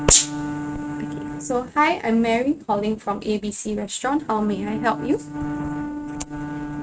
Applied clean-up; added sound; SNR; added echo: neural mask model RNNoise.